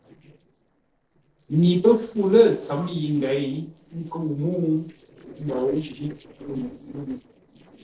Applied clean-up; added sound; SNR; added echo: neural separator model SepFormer DNS4.